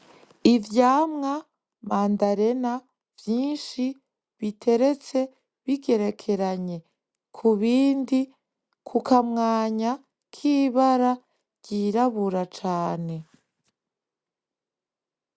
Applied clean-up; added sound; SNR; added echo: none; none; none; none.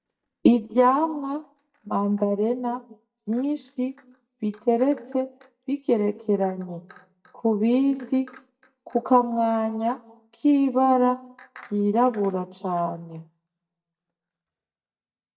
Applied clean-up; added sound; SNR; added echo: neural mask model DeepFilterNet 3.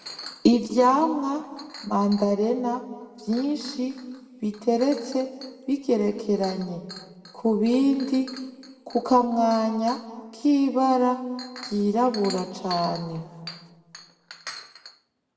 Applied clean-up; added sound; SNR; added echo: none; Chink, clink; 19 dB; reverberation time 1.4 s.